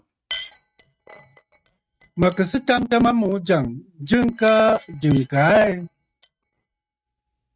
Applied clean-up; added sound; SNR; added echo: neural mask model RNNoise.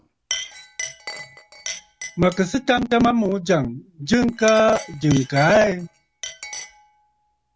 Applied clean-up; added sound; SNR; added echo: none; Chink, clink; 15 dB; none.